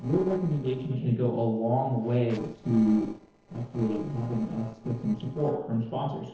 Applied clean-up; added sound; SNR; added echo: neural separator model SepFormer DNS4.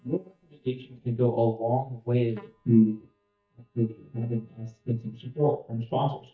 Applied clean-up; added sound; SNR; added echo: neural mask model DeepFilterNet 3.